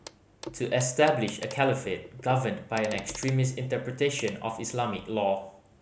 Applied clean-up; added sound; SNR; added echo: none; Clock; 18 dB; none.